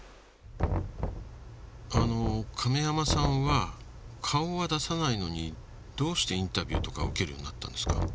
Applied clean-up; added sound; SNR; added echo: none; Knock; 4 dB; none.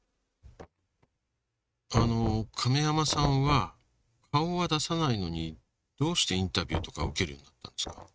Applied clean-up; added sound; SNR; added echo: neural mask model RNNoise.